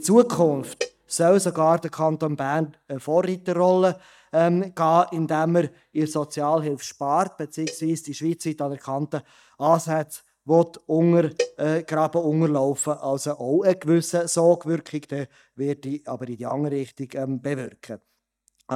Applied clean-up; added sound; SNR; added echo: neural mask model DeepFilterNet 3.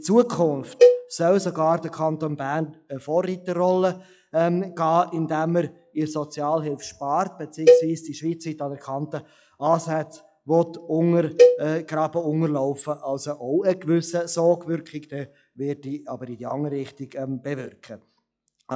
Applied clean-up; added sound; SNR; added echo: classical method log-MMSE.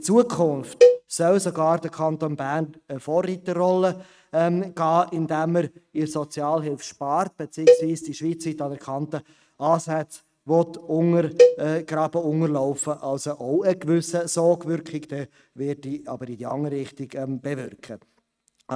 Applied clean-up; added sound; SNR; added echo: neural mask model RNNoise.